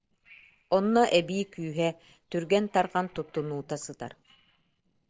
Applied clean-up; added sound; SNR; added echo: neural separator model SepFormer DNS4.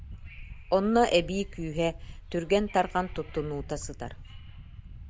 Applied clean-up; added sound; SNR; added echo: none; Subway, metro, underground / Wind; 12 dB; none.